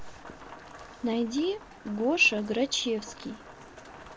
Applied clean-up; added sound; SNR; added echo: none; Rain; 17 dB; none.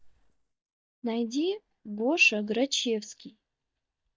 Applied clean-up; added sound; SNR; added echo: neural mask model DeepFilterNet 3.